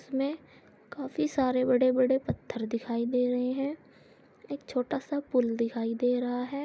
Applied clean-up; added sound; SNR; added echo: none; none; none; none.